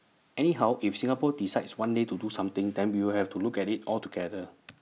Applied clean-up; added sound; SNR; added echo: none; none; none; none.